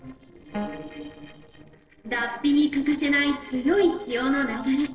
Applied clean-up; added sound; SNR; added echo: neural separator model SepFormer DNS4.